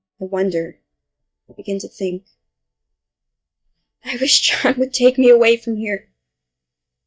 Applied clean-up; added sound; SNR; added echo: neural mask model DeepFilterNet 3.